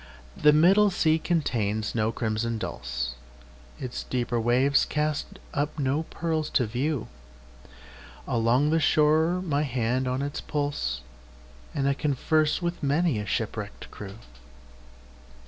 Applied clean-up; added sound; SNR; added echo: none; none; none; none.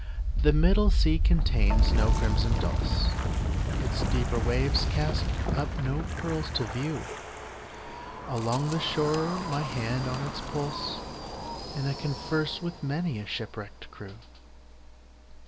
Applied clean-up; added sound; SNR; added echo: none; Wind; -3 dB; none.